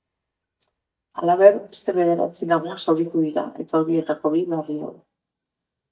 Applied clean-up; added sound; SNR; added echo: neural mask model DeepFilterNet 3.